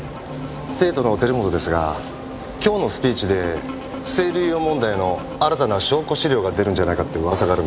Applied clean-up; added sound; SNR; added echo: none; none; none; none.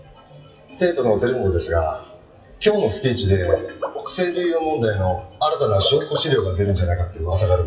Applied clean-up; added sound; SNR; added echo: classical method WPE with log-MMSE.